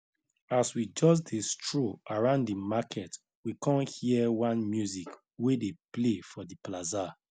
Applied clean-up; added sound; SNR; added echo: none; none; none; none.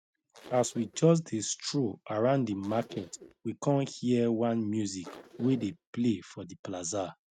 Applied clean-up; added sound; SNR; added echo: neural mask model RNNoise.